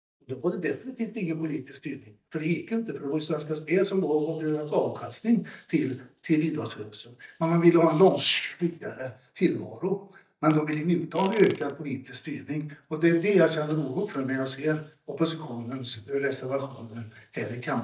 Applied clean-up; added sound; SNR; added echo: neural mask model DeepFilterNet 3.